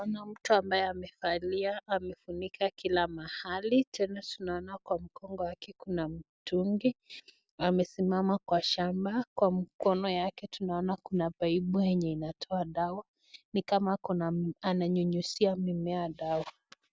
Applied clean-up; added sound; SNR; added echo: none; none; none; none.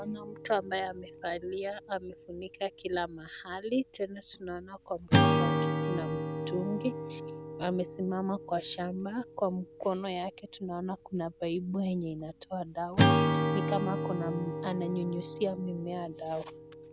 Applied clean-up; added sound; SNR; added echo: none; Acoustic guitar / Strum; -1 dB; none.